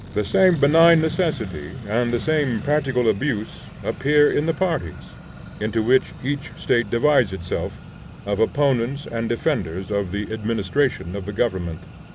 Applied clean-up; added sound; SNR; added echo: none; Accelerating, revving, vroom; 14 dB; none.